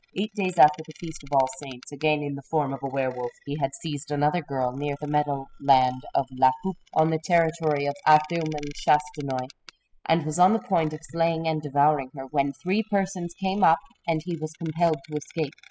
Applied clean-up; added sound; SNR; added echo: classical method spectral subtraction.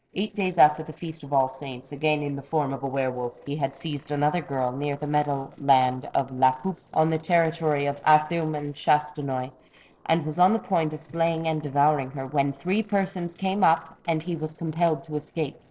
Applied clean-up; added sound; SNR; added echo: neural separator model SepFormer DNS4.